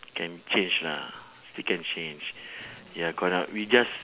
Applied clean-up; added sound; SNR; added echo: none; none; none; none.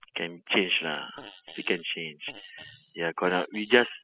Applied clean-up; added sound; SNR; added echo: classical method spectral subtraction.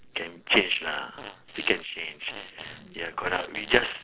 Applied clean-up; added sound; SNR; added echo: neural separator model SepFormer DNS4.